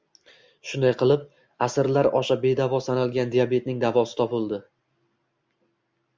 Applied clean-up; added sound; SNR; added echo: none; none; none; none.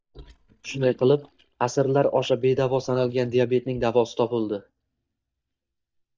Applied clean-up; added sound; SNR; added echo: neural mask model DeepFilterNet 3.